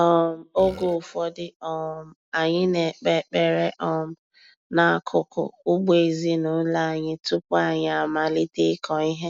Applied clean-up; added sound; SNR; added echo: none; Burping, eructation; 15 dB; none.